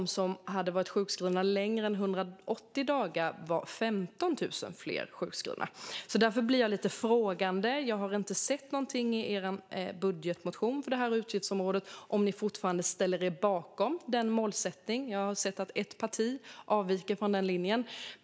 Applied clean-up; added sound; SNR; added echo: none; none; none; none.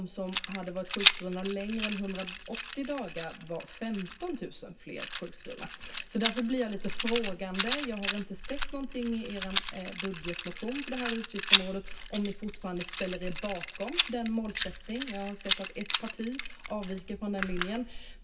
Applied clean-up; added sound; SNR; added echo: none; Rattle; -2 dB; reverberation time 0.2 s.